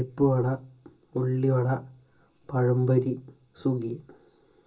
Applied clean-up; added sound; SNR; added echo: none; none; none; reverberation time 0.2 s.